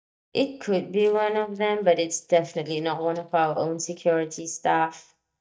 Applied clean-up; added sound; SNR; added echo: neural mask model DeepFilterNet 3.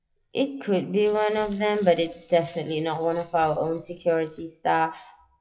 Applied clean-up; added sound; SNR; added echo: classical method WPE with log-MMSE.